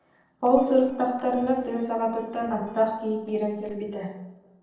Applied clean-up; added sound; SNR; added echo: neural separator model SepFormer DNS4.